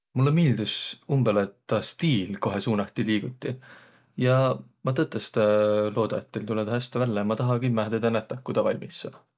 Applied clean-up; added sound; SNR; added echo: none; none; none; none.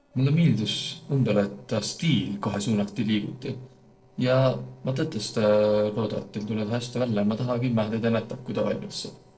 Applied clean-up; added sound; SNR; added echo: neural separator model SepFormer DNS4.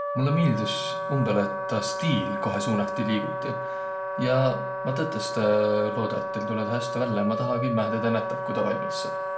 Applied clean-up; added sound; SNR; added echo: none; Wind instrument, woodwind instrument; 4 dB; reverberation time 0.5 s.